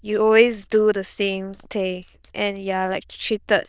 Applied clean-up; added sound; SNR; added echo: neural diffusion model UNIVERSE++.